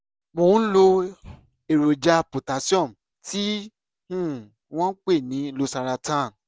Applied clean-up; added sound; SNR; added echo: none; none; none; none.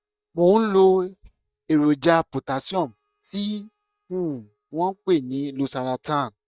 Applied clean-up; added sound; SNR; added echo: neural mask model DeepFilterNet 3.